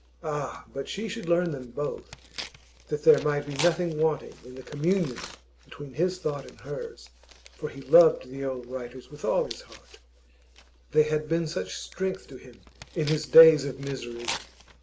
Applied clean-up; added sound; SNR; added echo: none; Tearing; 17 dB; none.